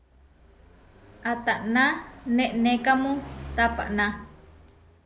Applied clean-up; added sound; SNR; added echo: none; Car passing by; 16 dB; none.